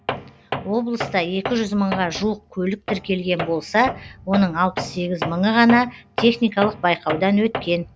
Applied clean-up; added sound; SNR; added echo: none; Tools; 10 dB; none.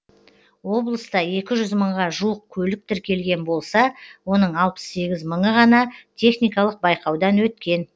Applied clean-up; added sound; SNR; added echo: none; none; none; none.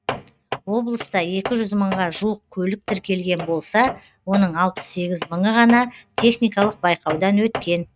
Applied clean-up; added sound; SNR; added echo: neural mask model RNNoise.